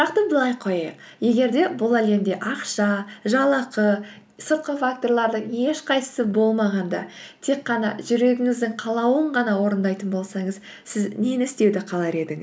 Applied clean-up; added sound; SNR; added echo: none; none; none; none.